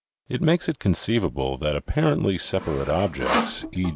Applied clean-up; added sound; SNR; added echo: none; Sawing; 6 dB; none.